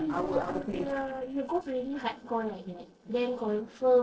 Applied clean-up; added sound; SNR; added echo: neural separator model SepFormer DNS4.